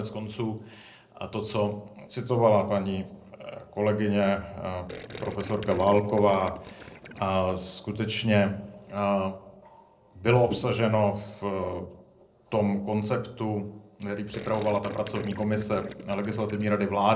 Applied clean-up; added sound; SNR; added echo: neural separator model SepFormer DNS4.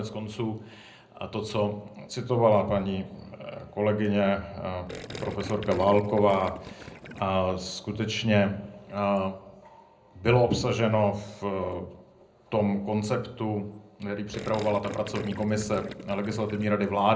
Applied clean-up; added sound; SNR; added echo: none; Gurgling; 14 dB; reverberation time 0.5 s.